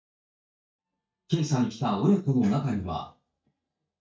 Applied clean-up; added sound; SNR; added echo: neural mask model DeepFilterNet 3.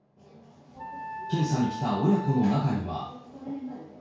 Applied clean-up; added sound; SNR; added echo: none; Wind instrument, woodwind instrument; 12 dB; reverberation time 0.6 s.